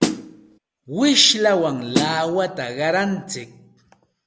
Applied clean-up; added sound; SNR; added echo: none; Snare drum; 2 dB; none.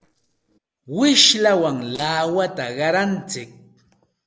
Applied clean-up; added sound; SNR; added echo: neural separator model SepFormer DNS4.